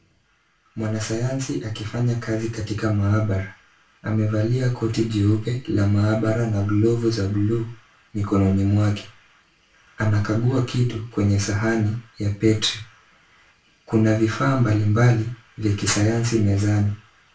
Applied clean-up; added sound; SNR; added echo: none; none; none; reverberation time 0.3 s.